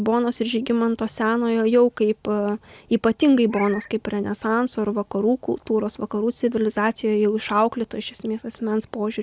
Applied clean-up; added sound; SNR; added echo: none; Meow; 18 dB; none.